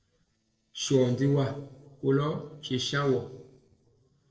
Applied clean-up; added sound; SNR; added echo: neural separator model SepFormer DNS4.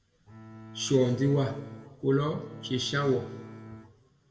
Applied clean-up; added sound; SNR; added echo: none; Bowed string instrument; 15 dB; reverberation time 1.2 s.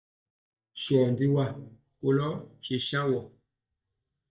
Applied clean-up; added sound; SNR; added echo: neural mask model DeepFilterNet 3.